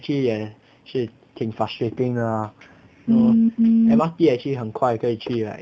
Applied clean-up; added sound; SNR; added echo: none; none; none; none.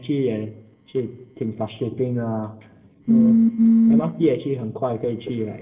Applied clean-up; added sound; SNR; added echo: neural separator model SepFormer DNS4.